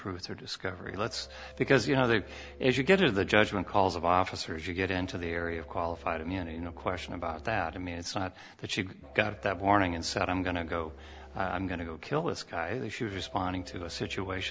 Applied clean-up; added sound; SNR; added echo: none; Musical instrument; 20 dB; none.